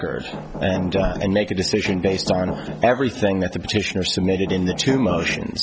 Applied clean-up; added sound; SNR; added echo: none; Knock; 9 dB; none.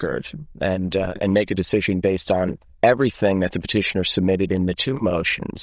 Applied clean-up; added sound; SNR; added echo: neural diffusion model UNIVERSE++.